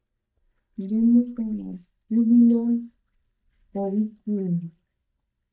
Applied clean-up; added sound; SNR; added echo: neural mask model DeepFilterNet 3.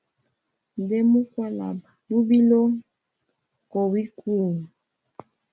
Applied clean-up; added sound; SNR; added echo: none; none; none; none.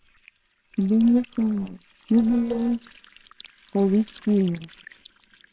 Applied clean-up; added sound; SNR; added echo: neural separator model SepFormer WHAMR!.